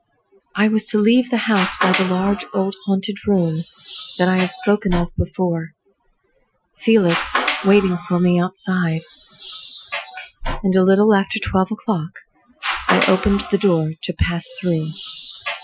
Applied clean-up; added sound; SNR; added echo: classical method Wiener filter.